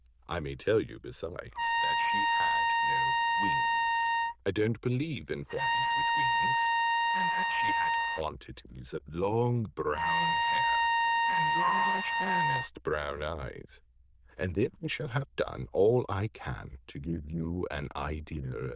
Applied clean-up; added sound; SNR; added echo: neural diffusion model UNIVERSE++.